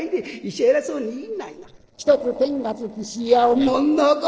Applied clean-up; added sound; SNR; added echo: neural separator model SepFormer DNS4.